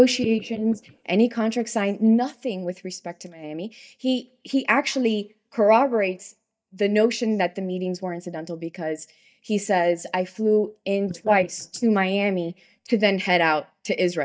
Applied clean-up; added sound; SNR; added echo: neural mask model DeepFilterNet 3.